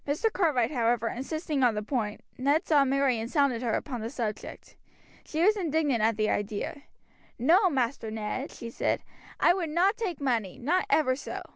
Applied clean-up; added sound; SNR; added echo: none; none; none; none.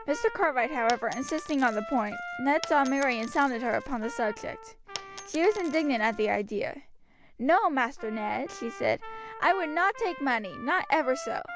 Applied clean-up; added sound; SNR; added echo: none; Trumpet + Coin (dropping); 14 dB; none.